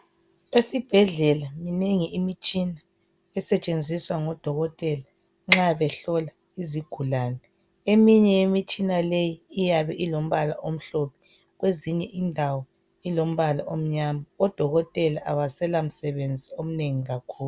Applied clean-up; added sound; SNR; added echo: none; none; none; none.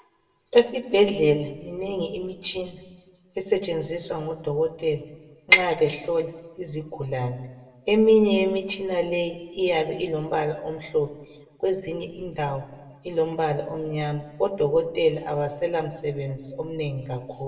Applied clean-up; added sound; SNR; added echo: none; none; none; reverberation time 0.9 s.